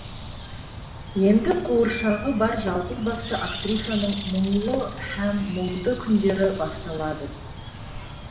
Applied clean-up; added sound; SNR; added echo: none; Bird; 10 dB; reverberation time 0.8 s.